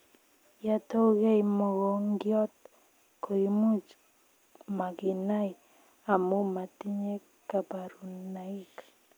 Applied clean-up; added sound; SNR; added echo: none; none; none; none.